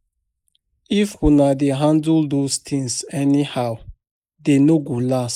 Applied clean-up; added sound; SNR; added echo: neural mask model Resemble Enhance denoiser.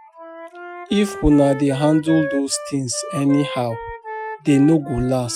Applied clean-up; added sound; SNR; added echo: classical method Wiener filter.